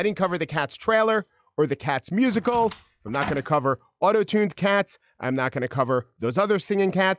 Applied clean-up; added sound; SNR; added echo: classical method log-MMSE.